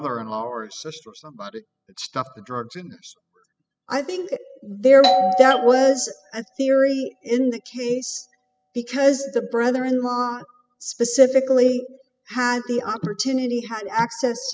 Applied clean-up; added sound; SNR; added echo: classical method spectral subtraction.